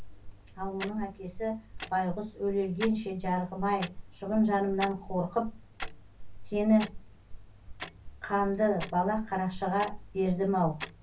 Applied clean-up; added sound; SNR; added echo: none; Clock; 11 dB; reverberation time 0.3 s.